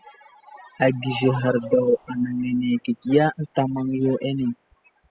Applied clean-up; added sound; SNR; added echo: classical method spectral subtraction.